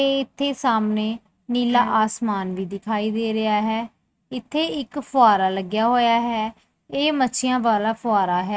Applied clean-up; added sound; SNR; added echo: neural mask model RNNoise.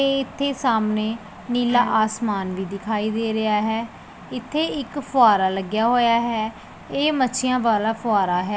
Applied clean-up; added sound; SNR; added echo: none; Bowed string instrument; 18 dB; none.